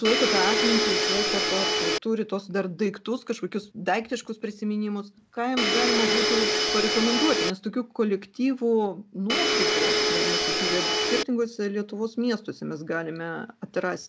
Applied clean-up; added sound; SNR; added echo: none; Domestic sounds, home sounds; -4 dB; none.